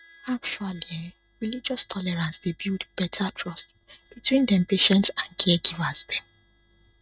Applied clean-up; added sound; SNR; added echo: neural mask model RNNoise.